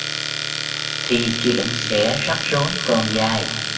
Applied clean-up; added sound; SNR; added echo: none; Domestic sounds, home sounds; 2 dB; reverberation time 1.8 s.